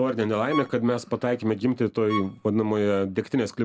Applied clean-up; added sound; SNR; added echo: none; Bowed string instrument; 14 dB; none.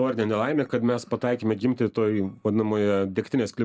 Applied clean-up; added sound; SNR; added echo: neural mask model DeepFilterNet 3.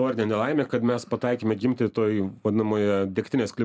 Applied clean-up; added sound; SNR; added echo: none; none; none; none.